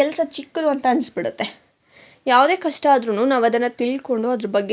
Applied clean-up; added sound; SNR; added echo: none; none; none; none.